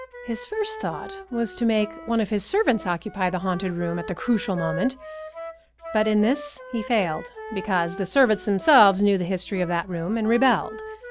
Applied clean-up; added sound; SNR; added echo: none; Wind instrument, woodwind instrument; 14 dB; none.